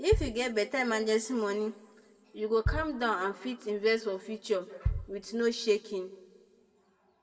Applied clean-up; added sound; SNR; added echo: none; Bass drum; 7 dB; reverberation time 1.0 s.